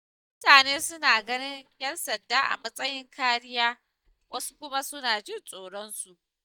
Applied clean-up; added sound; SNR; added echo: neural mask model DeepFilterNet 3.